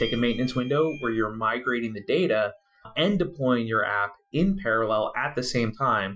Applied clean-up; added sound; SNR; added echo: classical method Wiener filter.